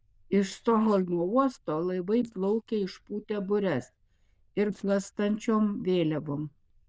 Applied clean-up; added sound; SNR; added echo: neural diffusion model UNIVERSE++.